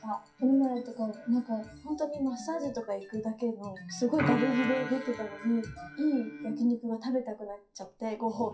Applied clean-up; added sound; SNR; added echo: classical method WPE with log-MMSE.